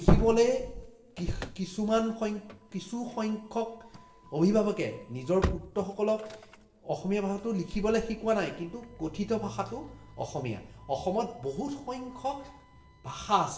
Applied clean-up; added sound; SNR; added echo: none; Slam / Engine starting; 15 dB; reverberation time 1.0 s.